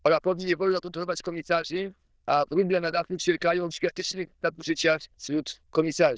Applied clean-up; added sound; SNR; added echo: neural diffusion model UNIVERSE++.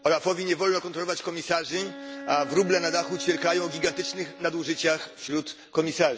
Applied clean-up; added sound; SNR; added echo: none; Bowed string instrument; 15 dB; none.